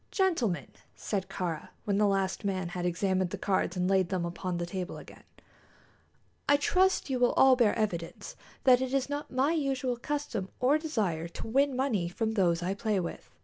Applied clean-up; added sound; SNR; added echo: none; none; none; none.